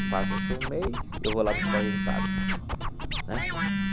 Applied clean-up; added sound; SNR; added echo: none; Telephone + Scratching (performance technique); -5 dB; none.